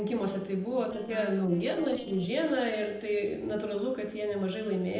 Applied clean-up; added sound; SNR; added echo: neural separator model SepFormer DNS4.